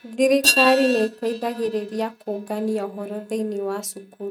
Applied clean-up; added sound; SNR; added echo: neural mask model RNNoise.